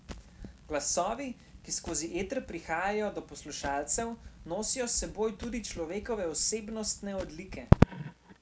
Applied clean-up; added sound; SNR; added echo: none; Crackle; 0 dB; none.